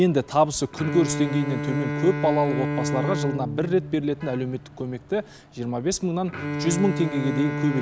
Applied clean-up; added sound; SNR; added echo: none; Bowed string instrument; 5 dB; none.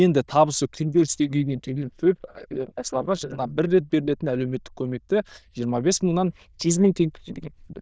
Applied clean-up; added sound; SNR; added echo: neural diffusion model UNIVERSE++.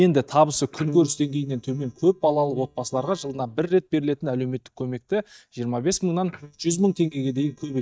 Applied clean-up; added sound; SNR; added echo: neural mask model DeepFilterNet 3.